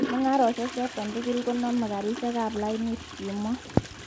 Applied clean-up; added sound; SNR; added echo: none; Toilet flush; 10 dB; none.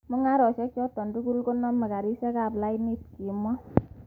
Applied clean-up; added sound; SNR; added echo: none; none; none; none.